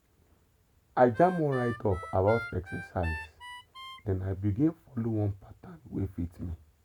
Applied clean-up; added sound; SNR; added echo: none; Harmonica; 12 dB; none.